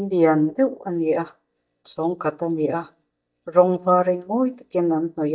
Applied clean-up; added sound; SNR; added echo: neural mask model DeepFilterNet 3.